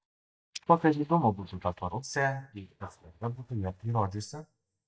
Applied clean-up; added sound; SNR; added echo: neural mask model DeepFilterNet 3.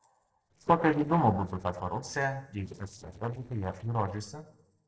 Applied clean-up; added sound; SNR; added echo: neural separator model SepFormer DNS4.